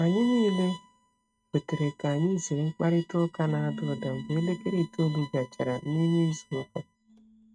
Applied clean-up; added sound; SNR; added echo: neural mask model RNNoise.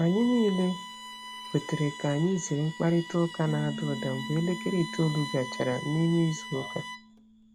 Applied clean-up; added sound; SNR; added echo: none; Bass guitar + Bowed string instrument; 11 dB; none.